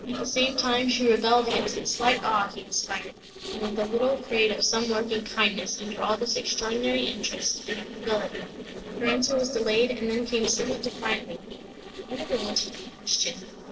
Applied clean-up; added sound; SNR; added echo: neural separator model SepFormer DNS4.